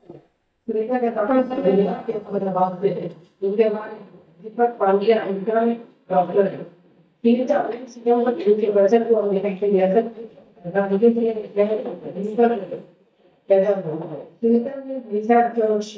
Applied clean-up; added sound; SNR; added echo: neural mask model DeepFilterNet 3.